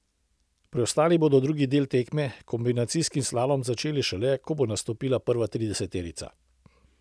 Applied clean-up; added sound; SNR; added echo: none; none; none; none.